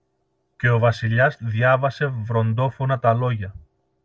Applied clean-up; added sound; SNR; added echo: none; none; none; none.